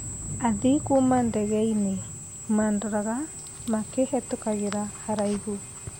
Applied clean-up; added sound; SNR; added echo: none; Rain + Drill; 11 dB; none.